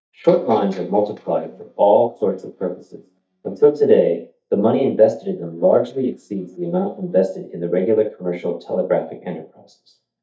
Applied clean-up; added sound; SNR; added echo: neural mask model DeepFilterNet 3.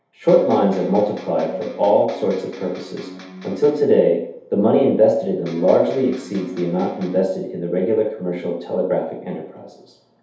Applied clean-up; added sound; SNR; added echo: none; Electric guitar; 17 dB; reverberation time 0.8 s.